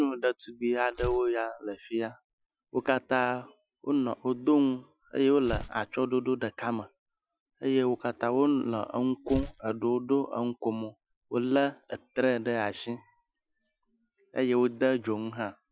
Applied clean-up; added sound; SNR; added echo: classical method Wiener filter.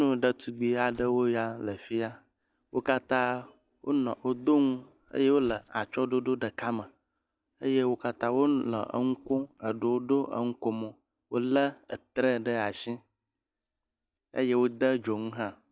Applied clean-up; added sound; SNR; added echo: neural mask model DeepFilterNet 3.